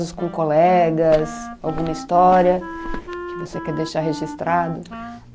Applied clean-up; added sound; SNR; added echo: none; Walk, footsteps + Wind instrument, woodwind instrument; 11 dB; none.